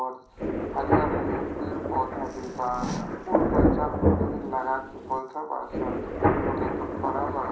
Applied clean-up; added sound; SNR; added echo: none; Thunder; -5 dB; reverberation time 0.6 s.